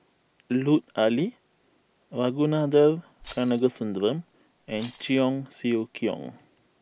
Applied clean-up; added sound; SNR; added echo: none; Rattle; 15 dB; none.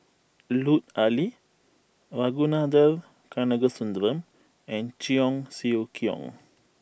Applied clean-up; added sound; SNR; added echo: none; none; none; none.